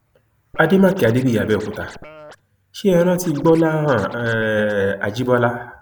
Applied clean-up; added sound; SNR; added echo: neural mask model Resemble Enhance denoiser.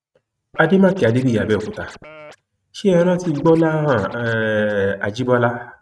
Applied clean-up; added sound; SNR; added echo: neural mask model RNNoise.